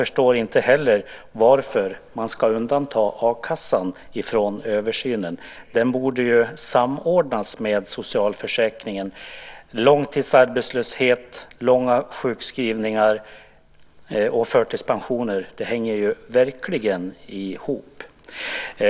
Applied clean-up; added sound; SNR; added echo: none; none; none; none.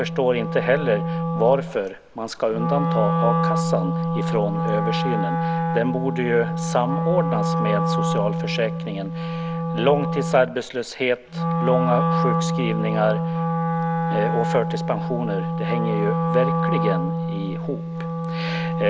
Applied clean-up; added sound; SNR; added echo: none; Wind instrument, woodwind instrument; -1 dB; none.